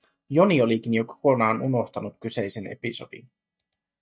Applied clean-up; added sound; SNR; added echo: neural mask model DeepFilterNet 3.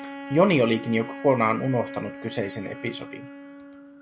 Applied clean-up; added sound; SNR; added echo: none; Wind instrument, woodwind instrument; 13 dB; none.